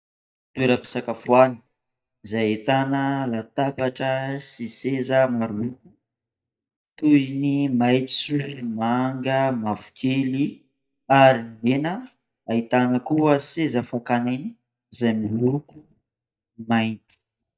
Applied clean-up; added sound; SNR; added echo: neural mask model DeepFilterNet 3.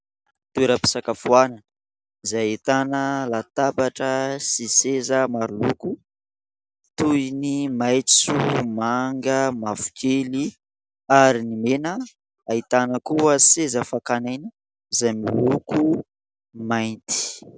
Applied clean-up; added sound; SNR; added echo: none; none; none; none.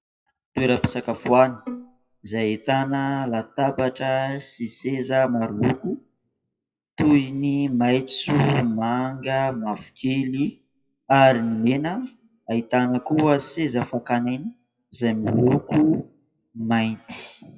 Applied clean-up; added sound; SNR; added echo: classical method WPE with log-MMSE.